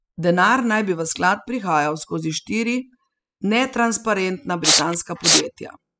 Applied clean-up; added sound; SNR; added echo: classical method spectral subtraction.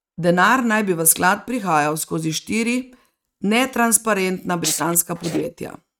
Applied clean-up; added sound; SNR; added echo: neural mask model RNNoise.